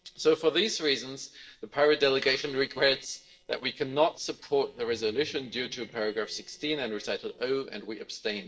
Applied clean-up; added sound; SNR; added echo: neural separator model SepFormer DNS4.